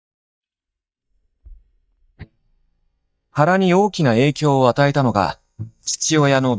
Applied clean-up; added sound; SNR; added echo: neural mask model DeepFilterNet 3.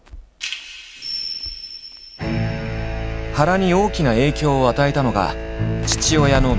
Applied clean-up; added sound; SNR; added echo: none; Crackle; 14 dB; none.